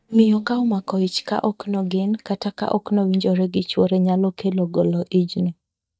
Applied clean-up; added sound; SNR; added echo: neural mask model DeepFilterNet 3.